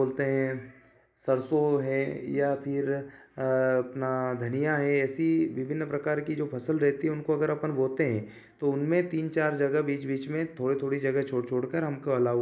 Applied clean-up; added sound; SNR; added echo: none; none; none; none.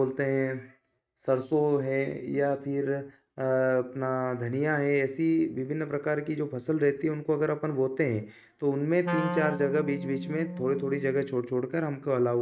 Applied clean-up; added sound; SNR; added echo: neural mask model RNNoise.